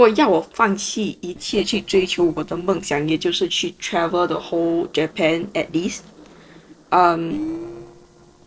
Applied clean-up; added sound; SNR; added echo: neural separator model SepFormer DNS4.